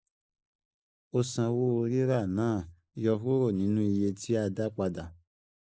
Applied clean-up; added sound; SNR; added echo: neural mask model Resemble Enhance denoiser.